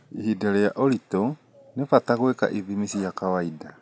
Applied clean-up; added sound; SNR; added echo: none; none; none; none.